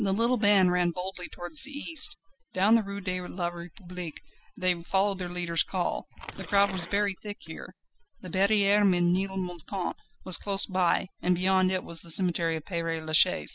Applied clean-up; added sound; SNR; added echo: classical method spectral subtraction.